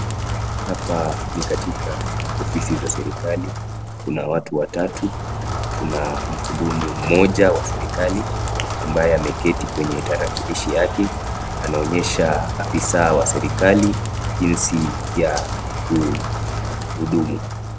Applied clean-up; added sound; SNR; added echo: none; Rain; 3 dB; none.